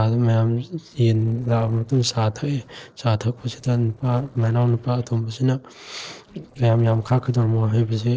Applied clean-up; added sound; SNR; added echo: neural separator model SepFormer DNS4.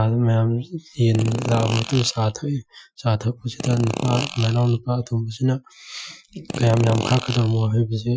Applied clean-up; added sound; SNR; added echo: classical method Wiener filter.